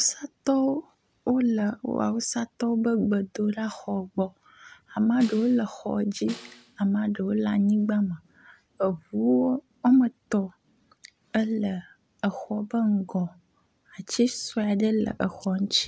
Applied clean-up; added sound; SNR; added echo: none; Snare drum; 19 dB; none.